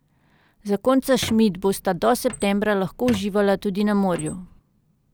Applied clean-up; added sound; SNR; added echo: none; Squeak; 17 dB; none.